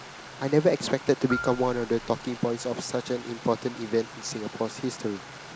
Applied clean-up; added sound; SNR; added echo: none; Marimba, xylophone + Stream; 13 dB; none.